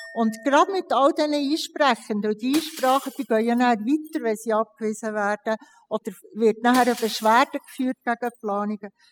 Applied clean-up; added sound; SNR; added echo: classical method spectral subtraction.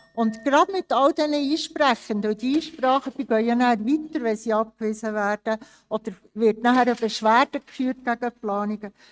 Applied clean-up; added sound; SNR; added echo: neural mask model RNNoise.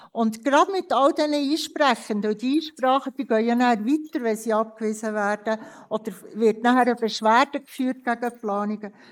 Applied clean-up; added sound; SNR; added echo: neural mask model Resemble Enhance denoiser.